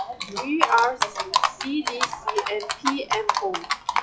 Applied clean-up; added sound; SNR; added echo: classical method WPE with log-MMSE.